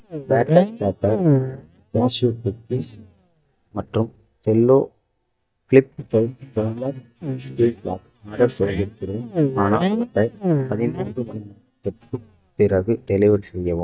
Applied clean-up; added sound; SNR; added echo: neural mask model DeepFilterNet 3.